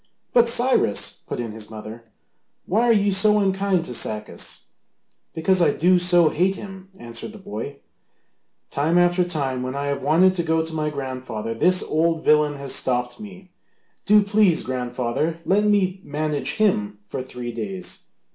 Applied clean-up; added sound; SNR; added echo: none; none; none; none.